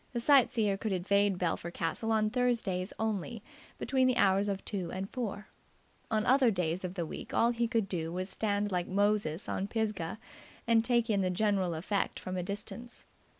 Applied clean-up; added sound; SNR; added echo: none; none; none; none.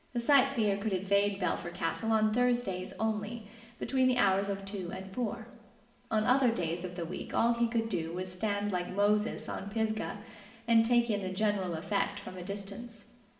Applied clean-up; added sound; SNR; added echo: none; none; none; reverberation time 1.1 s.